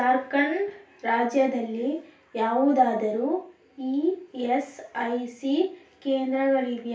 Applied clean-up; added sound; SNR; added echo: none; none; none; reverberation time 0.3 s.